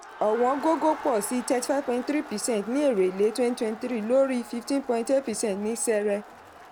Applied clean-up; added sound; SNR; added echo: none; Crowd; 16 dB; none.